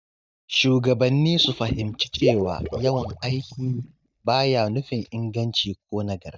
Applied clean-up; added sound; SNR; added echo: neural mask model DeepFilterNet 3.